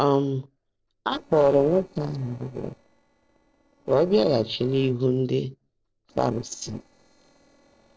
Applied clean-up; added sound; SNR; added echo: neural separator model SepFormer DNS4.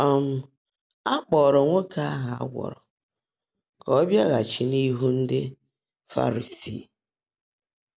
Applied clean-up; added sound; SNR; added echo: none; none; none; none.